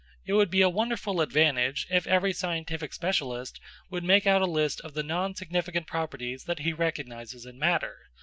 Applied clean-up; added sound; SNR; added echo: none; none; none; none.